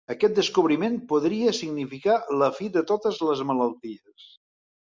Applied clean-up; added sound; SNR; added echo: none; none; none; none.